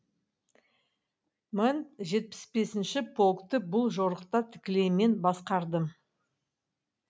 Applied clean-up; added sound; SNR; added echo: none; none; none; none.